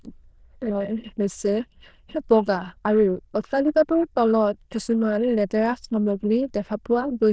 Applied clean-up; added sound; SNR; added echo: neural diffusion model UNIVERSE++.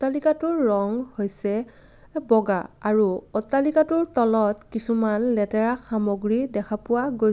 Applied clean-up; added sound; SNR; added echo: none; none; none; none.